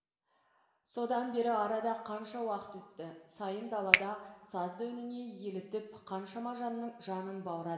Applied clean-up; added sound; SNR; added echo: none; Finger snapping; -2 dB; reverberation time 1.2 s.